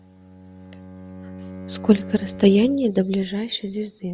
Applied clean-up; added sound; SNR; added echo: none; Bowed string instrument; 16 dB; none.